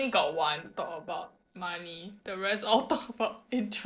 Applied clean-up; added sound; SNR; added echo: neural separator model SepFormer DNS4.